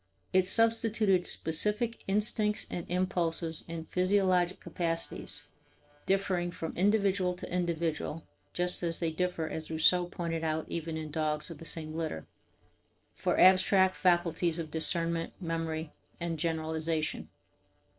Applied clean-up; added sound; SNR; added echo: neural separator model SepFormer DNS4.